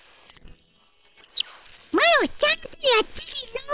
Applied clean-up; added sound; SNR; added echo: neural separator model SepFormer WHAM!.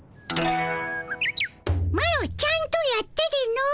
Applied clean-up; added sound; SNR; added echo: none; none; none; none.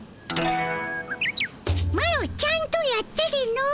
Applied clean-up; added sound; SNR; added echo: none; Train + Rattle (instrument); 18 dB; none.